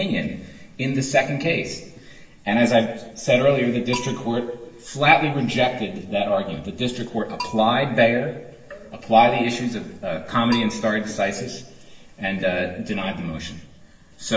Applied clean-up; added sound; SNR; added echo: none; Bell; 19 dB; reverberation time 0.9 s.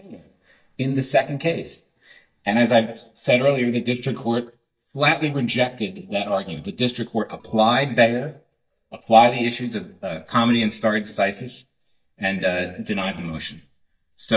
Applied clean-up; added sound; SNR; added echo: neural mask model DeepFilterNet 3.